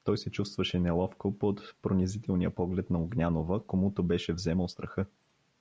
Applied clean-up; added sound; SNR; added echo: none; none; none; none.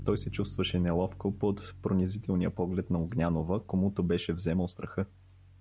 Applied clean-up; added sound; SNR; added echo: none; Bass guitar; 16 dB; none.